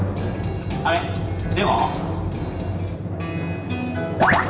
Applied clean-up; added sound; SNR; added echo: none; Drum; 2 dB; reverberation time 1.2 s.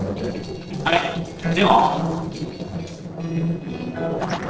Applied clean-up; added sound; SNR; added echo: neural separator model SepFormer DNS4.